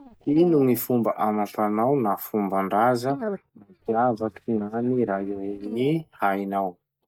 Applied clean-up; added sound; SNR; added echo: neural mask model DeepFilterNet 3.